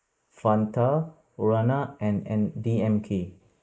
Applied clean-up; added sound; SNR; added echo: neural mask model Resemble Enhance denoiser.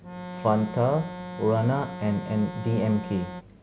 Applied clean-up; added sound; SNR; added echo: none; Organ; 10 dB; none.